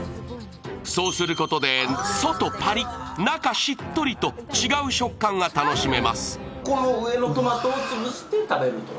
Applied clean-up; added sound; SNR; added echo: none; none; none; none.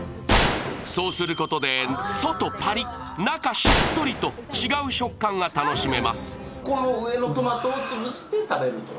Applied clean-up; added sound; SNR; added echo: none; Gunshot, gunfire; 3 dB; none.